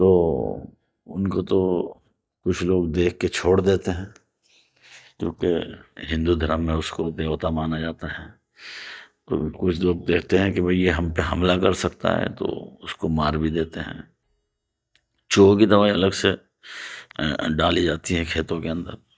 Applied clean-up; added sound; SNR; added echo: neural mask model DeepFilterNet 3.